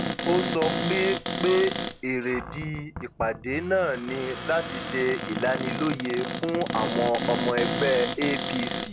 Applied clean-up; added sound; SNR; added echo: none; Cupboard open or close; 3 dB; none.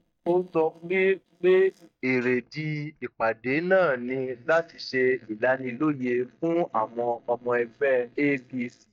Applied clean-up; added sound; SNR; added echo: neural mask model DeepFilterNet 3.